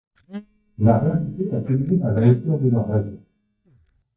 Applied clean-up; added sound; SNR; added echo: neural mask model DeepFilterNet 3.